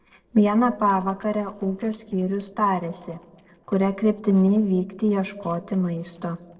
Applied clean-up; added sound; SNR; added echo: neural separator model SepFormer DNS4.